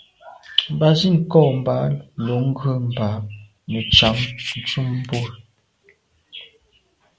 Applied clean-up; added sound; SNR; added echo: none; none; none; none.